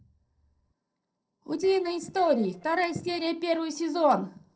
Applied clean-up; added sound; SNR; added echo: neural separator model SepFormer DNS4.